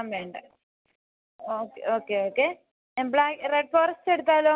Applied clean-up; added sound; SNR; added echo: none; none; none; none.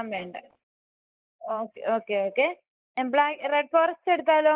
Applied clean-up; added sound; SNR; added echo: neural mask model Resemble Enhance denoiser.